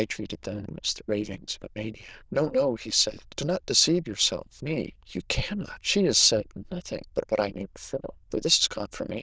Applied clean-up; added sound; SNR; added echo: neural diffusion model UNIVERSE++.